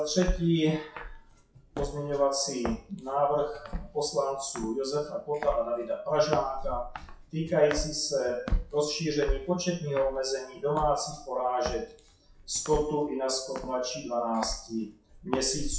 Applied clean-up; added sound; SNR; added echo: classical method WPE with log-MMSE.